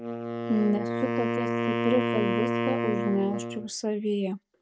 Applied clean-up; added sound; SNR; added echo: neural mask model RNNoise.